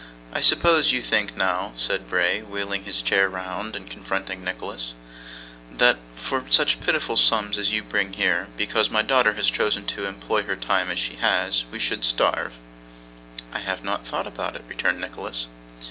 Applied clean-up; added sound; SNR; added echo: none; none; none; none.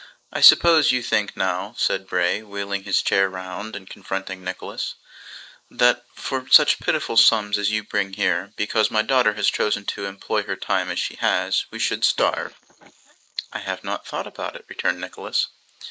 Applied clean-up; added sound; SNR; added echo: neural mask model Resemble Enhance denoiser.